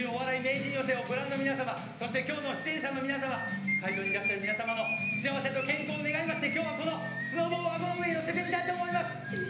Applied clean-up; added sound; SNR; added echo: none; Insect; 5 dB; reverberation time 0.8 s.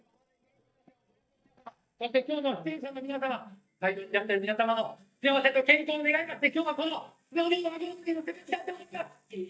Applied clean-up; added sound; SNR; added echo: neural mask model DeepFilterNet 3.